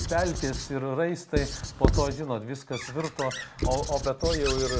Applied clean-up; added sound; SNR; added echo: none; Squeak / Writing; 1 dB; none.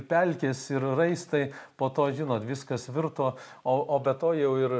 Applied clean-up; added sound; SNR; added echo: none; none; none; none.